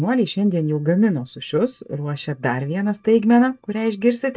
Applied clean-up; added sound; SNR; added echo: neural mask model DeepFilterNet 3.